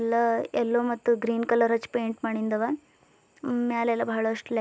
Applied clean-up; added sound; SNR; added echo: none; none; none; none.